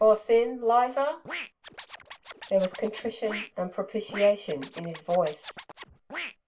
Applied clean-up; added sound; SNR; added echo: none; Scratching (performance technique); 12 dB; reverberation time 0.2 s.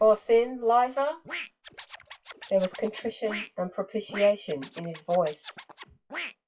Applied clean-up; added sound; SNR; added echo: classical method WPE with log-MMSE.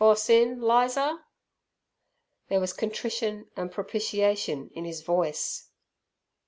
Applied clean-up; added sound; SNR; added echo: none; none; none; none.